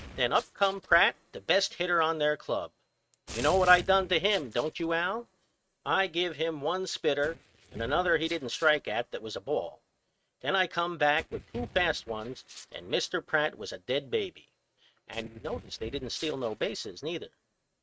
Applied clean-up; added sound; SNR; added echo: neural mask model RNNoise.